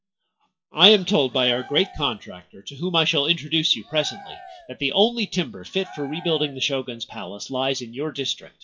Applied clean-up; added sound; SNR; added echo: classical method WPE with log-MMSE.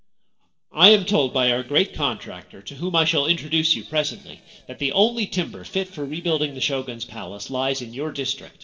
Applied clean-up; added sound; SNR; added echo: neural separator model SepFormer DNS4.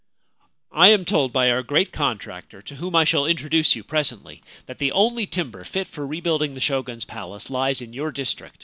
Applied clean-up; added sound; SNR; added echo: none; none; none; none.